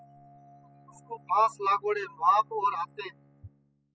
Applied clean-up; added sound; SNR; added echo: classical method spectral subtraction.